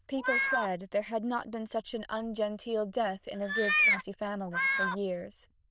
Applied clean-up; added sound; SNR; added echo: neural diffusion model UNIVERSE++.